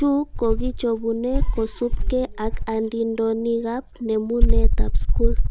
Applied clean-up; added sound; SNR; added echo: none; Insect; -4 dB; none.